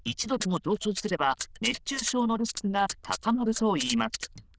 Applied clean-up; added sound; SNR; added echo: neural diffusion model UNIVERSE++.